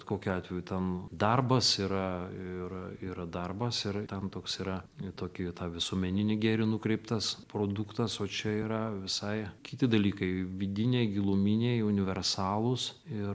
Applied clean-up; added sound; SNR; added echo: none; none; none; none.